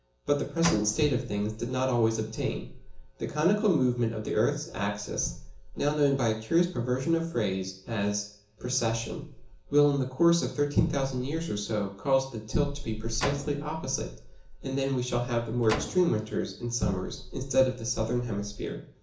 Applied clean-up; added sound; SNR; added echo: none; Slam; 12 dB; reverberation time 0.7 s.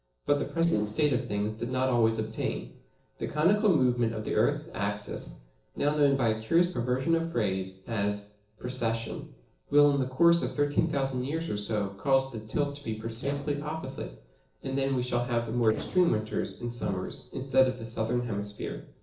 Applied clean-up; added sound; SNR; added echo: neural separator model SepFormer DNS4.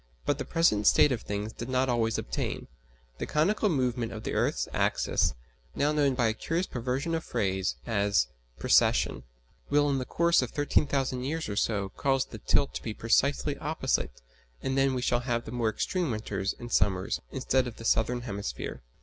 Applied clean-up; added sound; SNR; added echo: none; none; none; none.